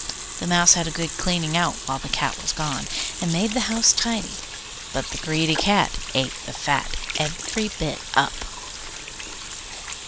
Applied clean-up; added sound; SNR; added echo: none; Sink (filling or washing) / Water tap, faucet; 8 dB; none.